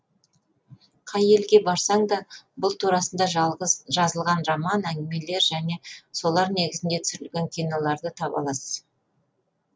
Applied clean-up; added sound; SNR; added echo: none; none; none; none.